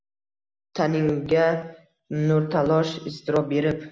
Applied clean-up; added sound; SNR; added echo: none; none; none; none.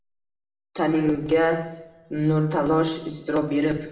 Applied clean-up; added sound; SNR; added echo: none; none; none; reverberation time 0.8 s.